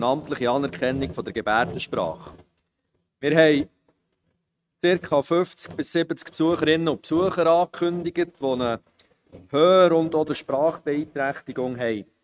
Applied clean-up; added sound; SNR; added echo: neural mask model RNNoise.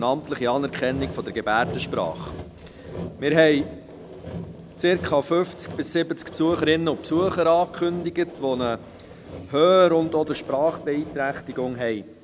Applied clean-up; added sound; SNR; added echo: none; Sawing; 14 dB; none.